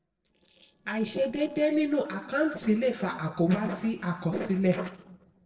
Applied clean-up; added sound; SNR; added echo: neural separator model SepFormer DNS4.